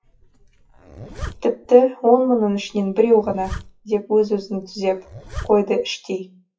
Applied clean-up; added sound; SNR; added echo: classical method WPE with log-MMSE.